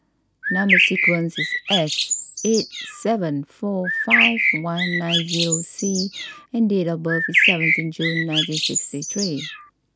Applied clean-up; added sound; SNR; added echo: none; Bird; -3 dB; none.